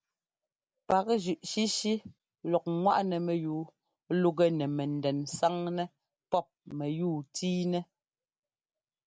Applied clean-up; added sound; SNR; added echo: none; none; none; none.